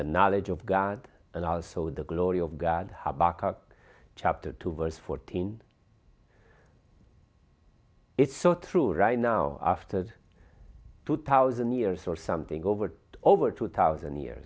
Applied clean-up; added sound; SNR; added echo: none; none; none; none.